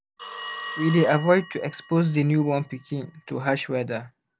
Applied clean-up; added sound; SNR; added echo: none; Telephone; 15 dB; none.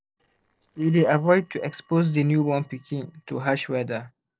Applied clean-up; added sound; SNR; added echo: neural separator model SepFormer DNS4.